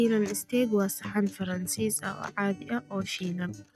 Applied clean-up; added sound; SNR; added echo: neural mask model RNNoise.